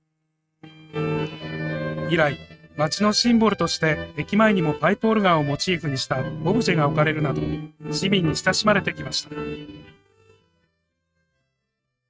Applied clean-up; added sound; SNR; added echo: neural mask model RNNoise.